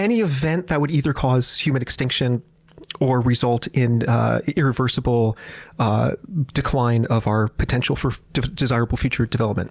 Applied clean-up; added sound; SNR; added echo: none; none; none; none.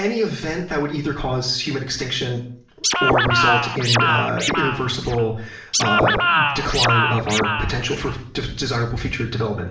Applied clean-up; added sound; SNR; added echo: none; Scratching (performance technique); -3 dB; reverberation time 0.5 s.